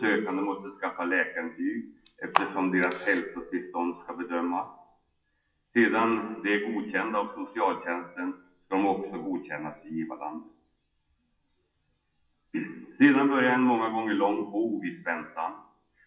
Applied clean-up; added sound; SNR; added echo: classical method WPE with log-MMSE.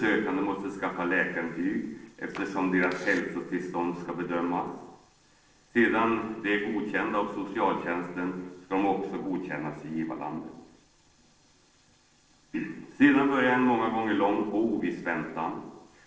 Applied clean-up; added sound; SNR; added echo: neural separator model SepFormer DNS4.